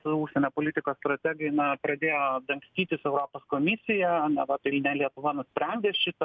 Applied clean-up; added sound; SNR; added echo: none; none; none; none.